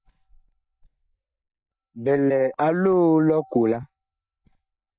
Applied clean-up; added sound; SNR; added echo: neural mask model DeepFilterNet 3.